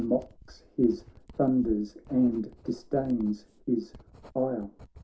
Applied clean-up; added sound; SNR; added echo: none; Writing; 20 dB; none.